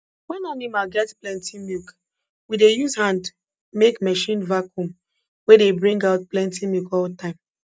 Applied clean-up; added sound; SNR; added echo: none; none; none; none.